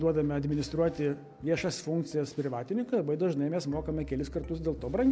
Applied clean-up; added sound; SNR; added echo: none; none; none; none.